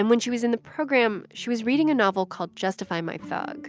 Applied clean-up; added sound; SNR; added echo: none; none; none; none.